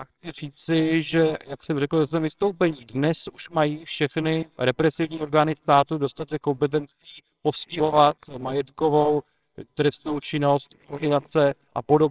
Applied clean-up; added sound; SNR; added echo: neural separator model SepFormer WHAMR!.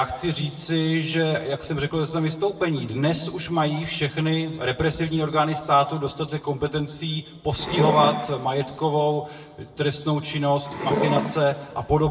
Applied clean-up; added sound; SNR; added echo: none; Wood; 4 dB; reverberation time 1.0 s.